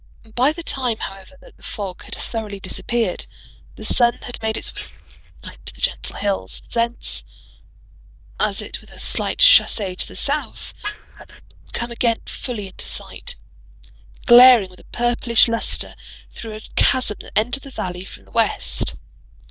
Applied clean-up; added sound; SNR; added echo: neural diffusion model UNIVERSE++.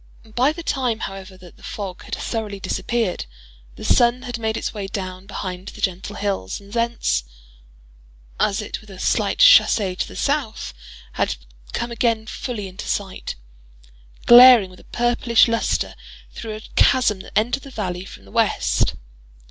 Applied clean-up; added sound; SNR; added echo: none; none; none; none.